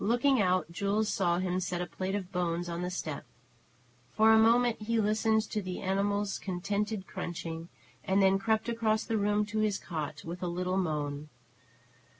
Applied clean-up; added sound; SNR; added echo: none; none; none; none.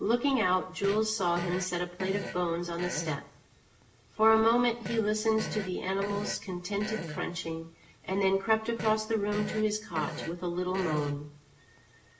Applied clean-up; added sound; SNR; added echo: none; Fart; 12 dB; reverberation time 0.5 s.